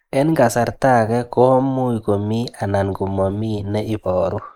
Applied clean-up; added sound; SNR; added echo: neural mask model Resemble Enhance denoiser.